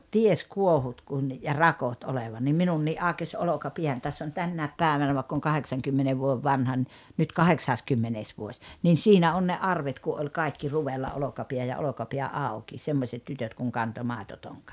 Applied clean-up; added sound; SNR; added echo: none; none; none; none.